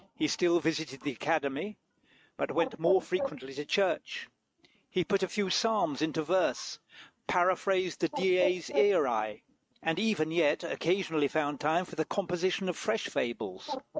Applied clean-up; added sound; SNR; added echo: neural mask model RNNoise.